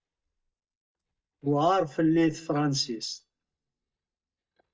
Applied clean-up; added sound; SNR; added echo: neural mask model DeepFilterNet 3.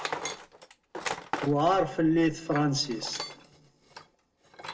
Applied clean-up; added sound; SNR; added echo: none; Tools; 10 dB; reverberation time 0.8 s.